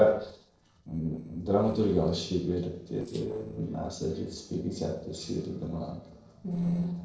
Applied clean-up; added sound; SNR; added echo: neural separator model SepFormer DNS4.